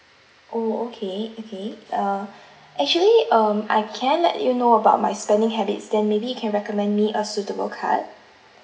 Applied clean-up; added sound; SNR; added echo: none; none; none; none.